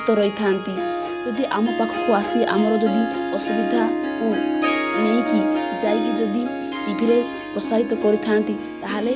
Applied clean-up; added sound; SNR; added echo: none; Harp; 2 dB; none.